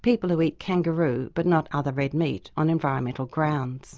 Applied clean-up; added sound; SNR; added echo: none; none; none; none.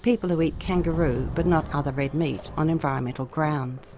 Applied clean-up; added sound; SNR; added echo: none; Subway, metro, underground; 10 dB; none.